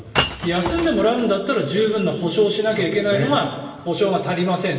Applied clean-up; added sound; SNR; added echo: none; Shatter / Crushing; 10 dB; reverberation time 1.4 s.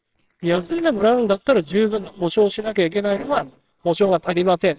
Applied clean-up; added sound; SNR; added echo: neural separator model SepFormer WHAMR!.